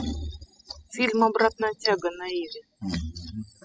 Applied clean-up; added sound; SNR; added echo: classical method spectral subtraction.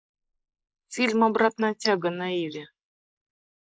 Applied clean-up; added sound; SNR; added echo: neural mask model Resemble Enhance denoiser.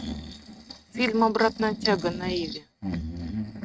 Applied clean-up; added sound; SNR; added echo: neural mask model RNNoise.